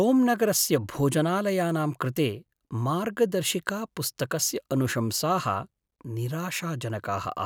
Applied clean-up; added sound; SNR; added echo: none; none; none; none.